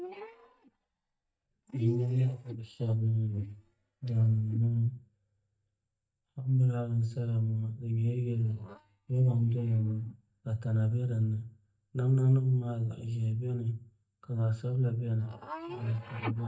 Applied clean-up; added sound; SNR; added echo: neural mask model DeepFilterNet 3.